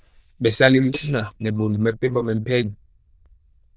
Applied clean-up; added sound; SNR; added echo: neural diffusion model UNIVERSE++.